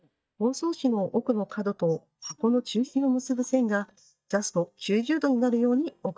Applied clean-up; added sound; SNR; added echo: neural mask model DeepFilterNet 3.